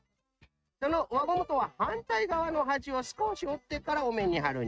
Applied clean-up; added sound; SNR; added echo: neural mask model RNNoise.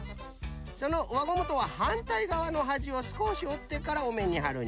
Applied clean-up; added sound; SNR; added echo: none; none; none; none.